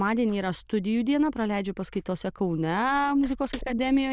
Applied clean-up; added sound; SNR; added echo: neural diffusion model UNIVERSE++.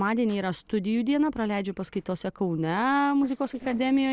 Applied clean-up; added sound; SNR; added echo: neural separator model SepFormer DNS4.